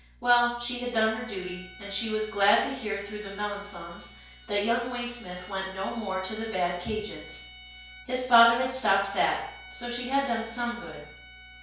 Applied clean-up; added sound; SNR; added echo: none; Bowed string instrument; 19 dB; reverberation time 0.5 s.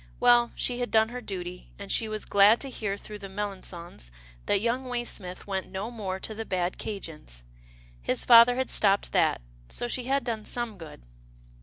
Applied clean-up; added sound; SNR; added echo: none; none; none; none.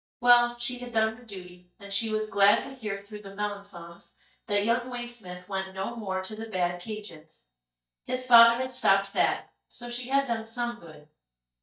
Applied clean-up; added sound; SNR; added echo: neural mask model DeepFilterNet 3.